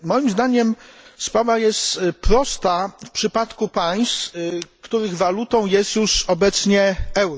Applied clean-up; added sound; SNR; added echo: none; none; none; none.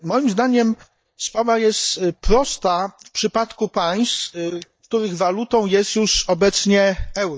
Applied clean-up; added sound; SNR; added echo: neural mask model DeepFilterNet 3.